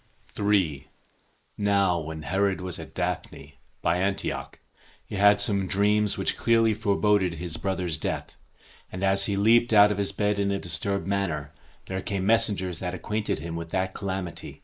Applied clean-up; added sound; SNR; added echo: neural mask model Resemble Enhance denoiser.